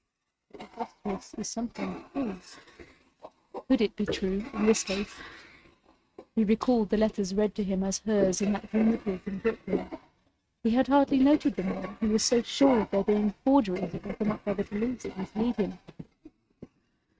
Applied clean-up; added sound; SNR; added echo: neural mask model RNNoise.